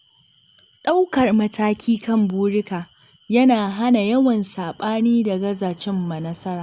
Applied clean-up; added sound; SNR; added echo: none; none; none; none.